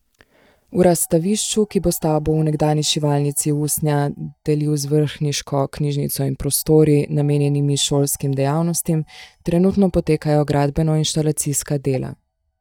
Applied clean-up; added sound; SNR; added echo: neural mask model DeepFilterNet 3.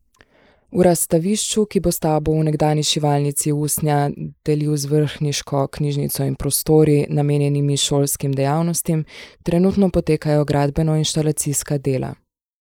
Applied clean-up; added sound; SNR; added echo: neural mask model Resemble Enhance denoiser.